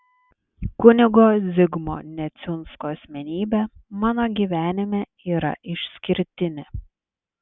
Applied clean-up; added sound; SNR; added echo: none; none; none; none.